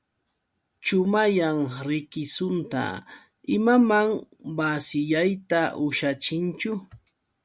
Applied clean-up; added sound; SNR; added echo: none; none; none; none.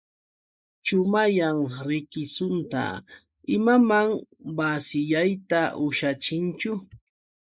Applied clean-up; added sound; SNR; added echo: neural mask model Resemble Enhance denoiser.